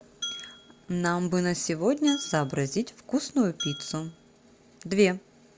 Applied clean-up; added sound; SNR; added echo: none; Glass; 14 dB; none.